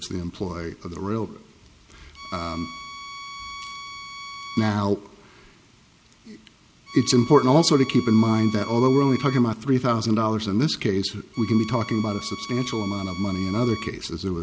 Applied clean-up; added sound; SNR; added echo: none; Bowed string instrument; 15 dB; none.